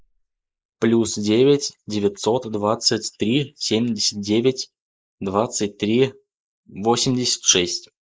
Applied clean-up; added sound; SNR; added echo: neural mask model Resemble Enhance denoiser.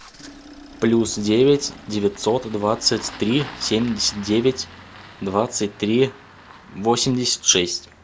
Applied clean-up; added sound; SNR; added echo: none; Engine starting; 19 dB; none.